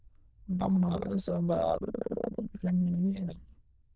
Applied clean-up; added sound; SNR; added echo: neural diffusion model UNIVERSE++.